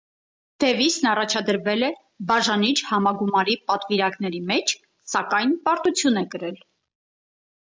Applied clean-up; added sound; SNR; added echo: none; none; none; none.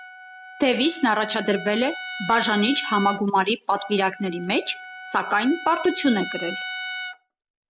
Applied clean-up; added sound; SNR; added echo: none; Trumpet; 11 dB; none.